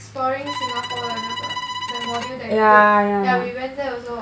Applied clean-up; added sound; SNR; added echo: none; Bowed string instrument; 9 dB; none.